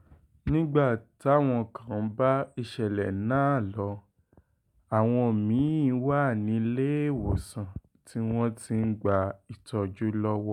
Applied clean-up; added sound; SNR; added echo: none; none; none; none.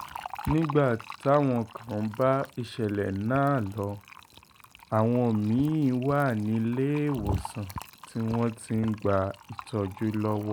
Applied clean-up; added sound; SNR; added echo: none; Fill (with liquid); 18 dB; none.